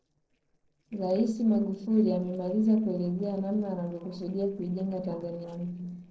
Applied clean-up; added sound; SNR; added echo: neural separator model SepFormer DNS4.